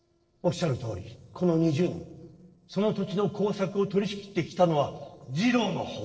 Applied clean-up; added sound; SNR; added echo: neural separator model SepFormer DNS4.